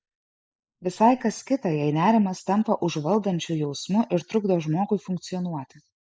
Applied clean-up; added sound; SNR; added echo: neural mask model Resemble Enhance denoiser.